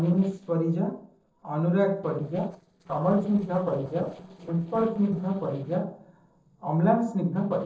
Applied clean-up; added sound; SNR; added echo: neural separator model SepFormer DNS4.